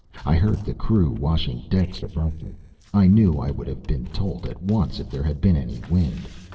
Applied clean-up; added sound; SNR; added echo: neural separator model SepFormer DNS4.